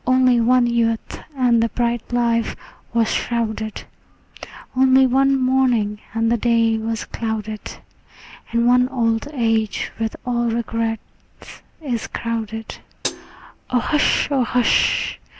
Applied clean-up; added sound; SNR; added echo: none; Hi-hat; 13 dB; none.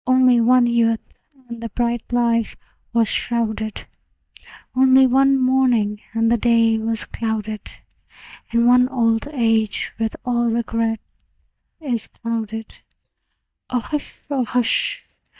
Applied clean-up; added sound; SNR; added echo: neural mask model DeepFilterNet 3.